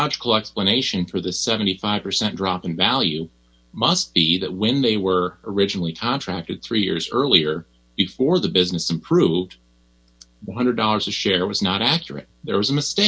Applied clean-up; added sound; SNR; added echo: none; none; none; none.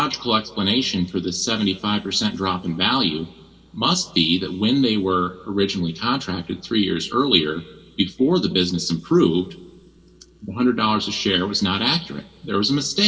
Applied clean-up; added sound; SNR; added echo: none; none; none; reverberation time 1.4 s.